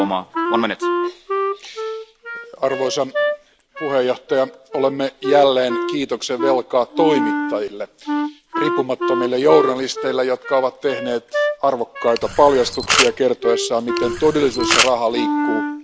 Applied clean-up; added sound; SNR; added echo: none; Camera + Wind instrument, woodwind instrument; 3 dB; none.